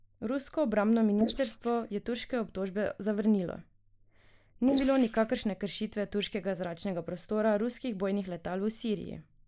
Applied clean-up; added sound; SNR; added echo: neural mask model Resemble Enhance denoiser.